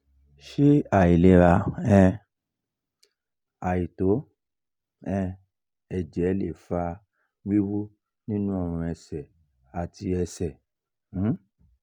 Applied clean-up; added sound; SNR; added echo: none; none; none; none.